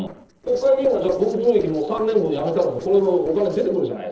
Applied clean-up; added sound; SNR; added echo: neural separator model SepFormer DNS4.